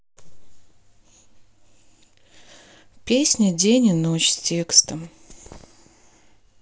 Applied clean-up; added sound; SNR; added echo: none; none; none; none.